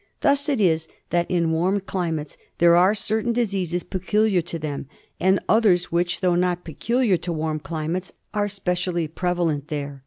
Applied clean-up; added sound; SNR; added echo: none; none; none; none.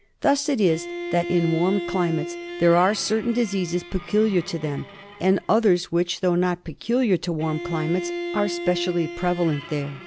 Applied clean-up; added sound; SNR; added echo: none; Bowed string instrument; 10 dB; none.